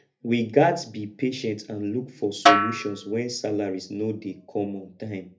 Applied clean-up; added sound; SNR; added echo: none; Snare drum; -2 dB; reverberation time 0.3 s.